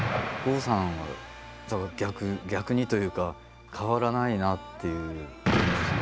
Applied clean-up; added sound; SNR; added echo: none; Explosion; 4 dB; none.